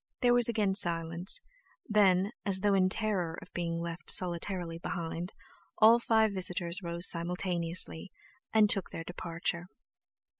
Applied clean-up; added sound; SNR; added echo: none; none; none; none.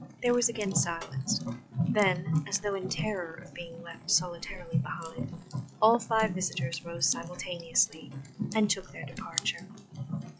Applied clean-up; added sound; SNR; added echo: classical method log-MMSE.